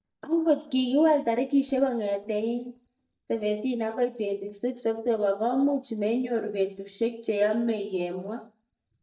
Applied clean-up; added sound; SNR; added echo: neural mask model DeepFilterNet 3.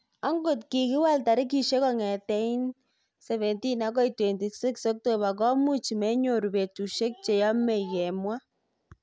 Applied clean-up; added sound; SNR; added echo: none; none; none; none.